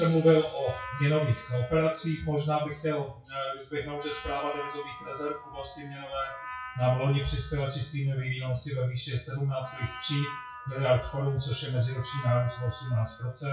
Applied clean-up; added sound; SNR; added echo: classical method WPE with log-MMSE.